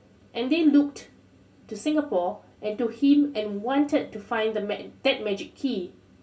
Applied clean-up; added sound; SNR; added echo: none; none; none; reverberation time 0.2 s.